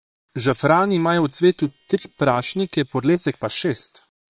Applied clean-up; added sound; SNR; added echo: neural separator model SepFormer WHAM!.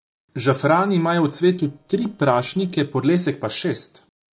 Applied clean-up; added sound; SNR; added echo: neural separator model SepFormer DNS4.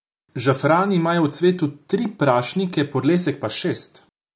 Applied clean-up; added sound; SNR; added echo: none; none; none; none.